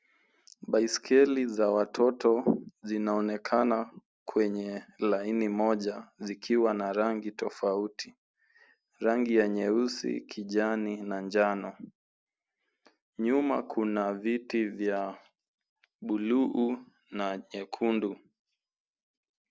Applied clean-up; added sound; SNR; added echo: none; none; none; none.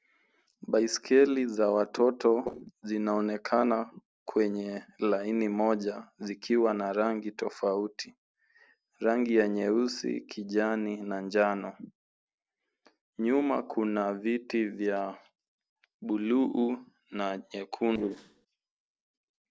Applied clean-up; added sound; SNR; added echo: neural separator model SepFormer DNS4.